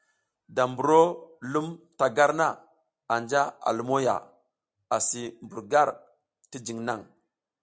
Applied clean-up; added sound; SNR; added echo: none; none; none; none.